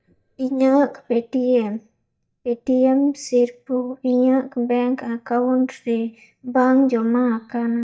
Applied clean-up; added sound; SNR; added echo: neural mask model DeepFilterNet 3.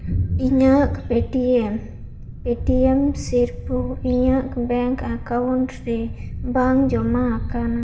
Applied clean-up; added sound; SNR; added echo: none; Thunder; 6 dB; reverberation time 0.7 s.